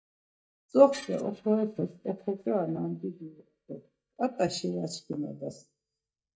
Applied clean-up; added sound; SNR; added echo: neural mask model DeepFilterNet 3.